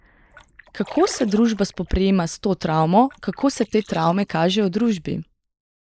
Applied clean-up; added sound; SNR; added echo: neural mask model Resemble Enhance denoiser.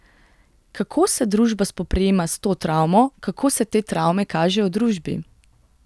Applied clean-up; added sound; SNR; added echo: none; none; none; none.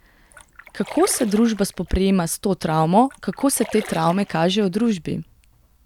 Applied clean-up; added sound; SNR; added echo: none; Splash, splatter; 19 dB; none.